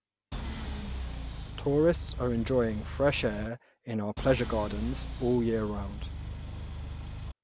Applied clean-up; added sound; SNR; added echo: none; Engine; 6 dB; none.